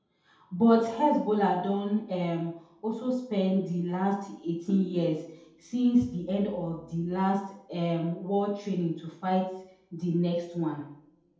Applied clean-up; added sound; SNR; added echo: none; Ringtone; 15 dB; reverberation time 0.8 s.